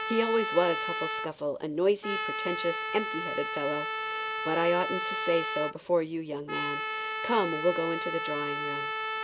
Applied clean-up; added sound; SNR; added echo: none; Trumpet; 3 dB; none.